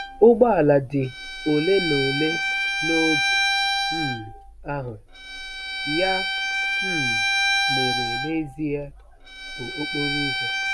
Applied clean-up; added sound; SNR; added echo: none; Bowed string instrument; 1 dB; none.